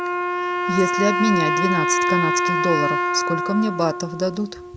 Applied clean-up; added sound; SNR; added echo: none; Wind instrument, woodwind instrument; -1 dB; none.